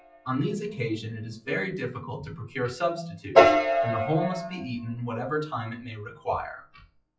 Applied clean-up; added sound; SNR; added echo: classical method WPE with log-MMSE.